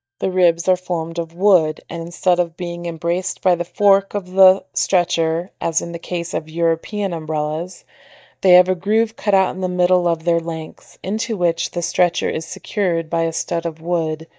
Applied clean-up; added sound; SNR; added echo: neural mask model DeepFilterNet 3.